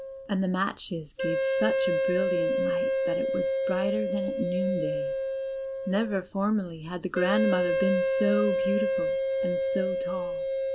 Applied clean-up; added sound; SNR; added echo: none; Wind instrument, woodwind instrument; -3 dB; none.